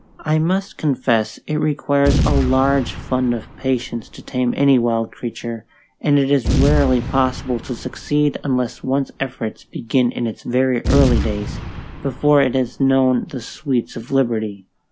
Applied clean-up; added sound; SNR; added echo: none; Boom; 6 dB; none.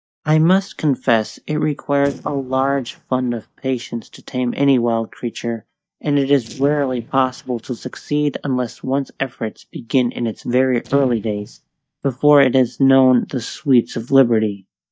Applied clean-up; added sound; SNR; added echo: neural mask model DeepFilterNet 3.